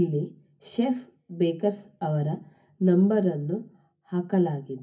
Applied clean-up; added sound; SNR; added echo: none; none; none; reverberation time 0.3 s.